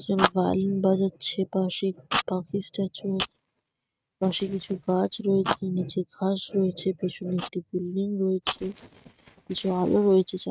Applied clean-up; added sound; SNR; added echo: neural mask model RNNoise.